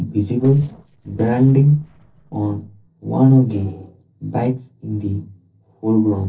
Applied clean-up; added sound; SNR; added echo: neural separator model SepFormer DNS4.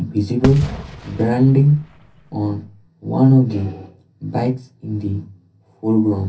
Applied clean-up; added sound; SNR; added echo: none; Fireworks; 10 dB; reverberation time 0.3 s.